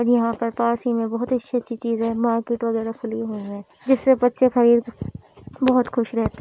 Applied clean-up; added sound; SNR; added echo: none; none; none; none.